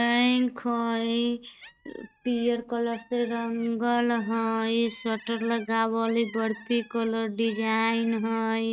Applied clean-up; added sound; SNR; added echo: neural mask model RNNoise.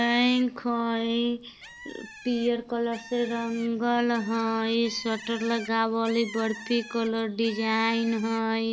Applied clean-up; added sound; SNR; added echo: none; Bird; 18 dB; none.